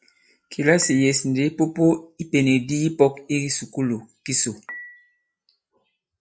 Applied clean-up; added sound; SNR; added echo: classical method log-MMSE.